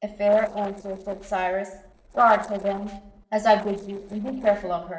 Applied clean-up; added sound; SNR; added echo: neural separator model SepFormer DNS4.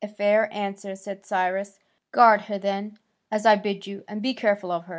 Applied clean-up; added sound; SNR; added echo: none; none; none; none.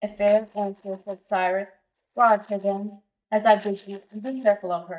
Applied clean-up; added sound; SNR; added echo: neural mask model DeepFilterNet 3.